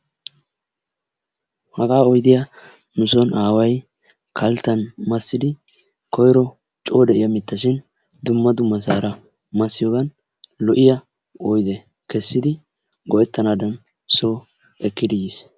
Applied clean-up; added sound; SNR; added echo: none; none; none; none.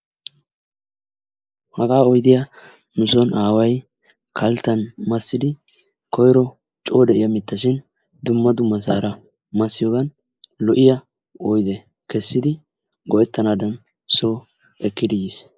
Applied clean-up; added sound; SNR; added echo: neural mask model Resemble Enhance denoiser.